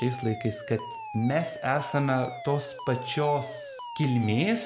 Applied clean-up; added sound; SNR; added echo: none; Alarm; 11 dB; none.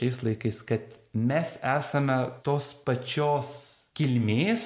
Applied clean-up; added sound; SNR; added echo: none; none; none; none.